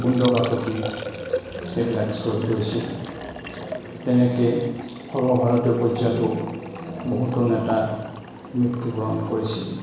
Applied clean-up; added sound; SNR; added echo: none; Liquid; 13 dB; reverberation time 0.9 s.